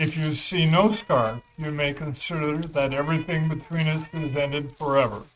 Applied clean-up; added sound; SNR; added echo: neural mask model RNNoise.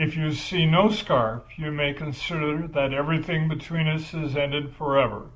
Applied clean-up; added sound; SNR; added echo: none; none; none; none.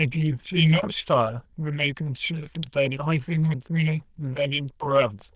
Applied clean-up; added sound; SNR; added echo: neural diffusion model UNIVERSE++.